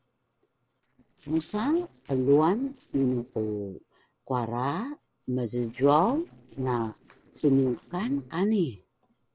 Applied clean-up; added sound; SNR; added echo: neural separator model SepFormer DNS4.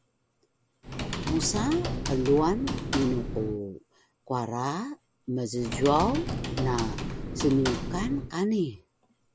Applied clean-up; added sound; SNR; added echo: none; Computer keyboard; 5 dB; none.